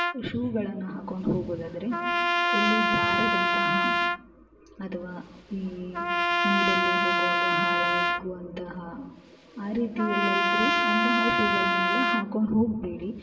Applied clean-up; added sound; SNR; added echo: none; Trumpet; -4 dB; reverberation time 1.3 s.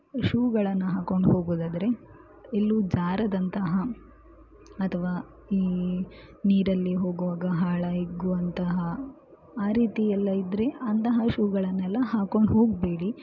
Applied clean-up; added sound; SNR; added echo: none; none; none; none.